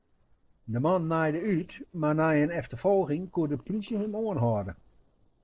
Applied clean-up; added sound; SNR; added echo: neural separator model SepFormer DNS4.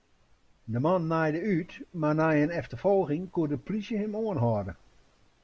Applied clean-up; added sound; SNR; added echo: none; none; none; none.